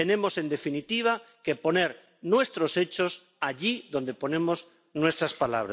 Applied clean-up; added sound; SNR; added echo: none; none; none; none.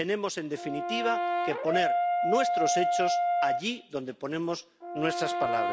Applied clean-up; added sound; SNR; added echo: none; Brass instrument; -2 dB; none.